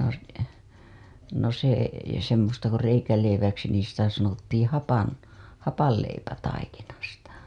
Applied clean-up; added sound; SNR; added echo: none; none; none; none.